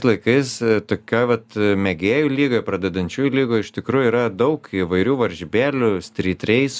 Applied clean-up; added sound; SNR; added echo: none; none; none; none.